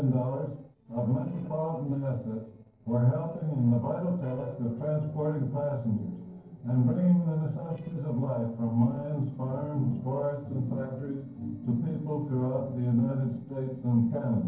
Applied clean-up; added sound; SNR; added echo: neural separator model SepFormer DNS4.